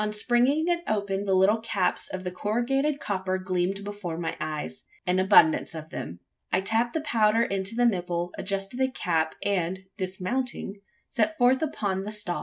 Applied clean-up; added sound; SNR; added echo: none; none; none; none.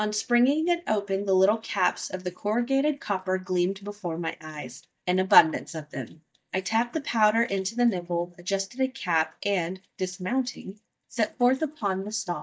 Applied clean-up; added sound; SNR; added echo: neural mask model DeepFilterNet 3.